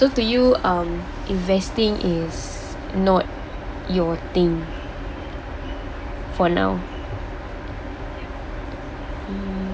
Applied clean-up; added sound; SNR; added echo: none; none; none; none.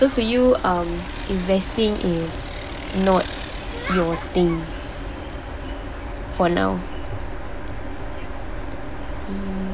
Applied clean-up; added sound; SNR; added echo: none; Bicycle; 10 dB; none.